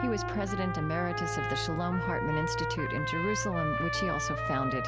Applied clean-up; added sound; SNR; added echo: none; Trumpet; 2 dB; none.